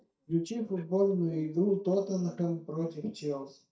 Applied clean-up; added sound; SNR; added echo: neural mask model DeepFilterNet 3.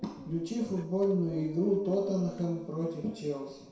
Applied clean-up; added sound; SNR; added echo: none; Dog; 17 dB; reverberation time 0.7 s.